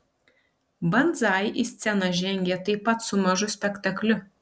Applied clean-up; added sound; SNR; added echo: none; none; none; none.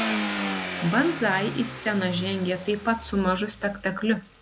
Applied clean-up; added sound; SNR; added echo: none; Car; 6 dB; none.